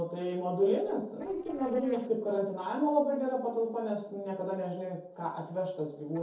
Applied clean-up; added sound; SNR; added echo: neural separator model SepFormer DNS4.